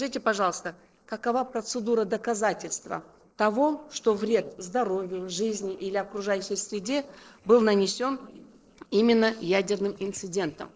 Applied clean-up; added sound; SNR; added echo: neural separator model SepFormer DNS4.